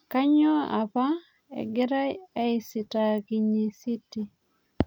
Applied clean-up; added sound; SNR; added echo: none; none; none; none.